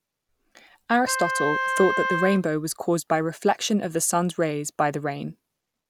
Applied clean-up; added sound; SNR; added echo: none; Wind instrument, woodwind instrument; 3 dB; none.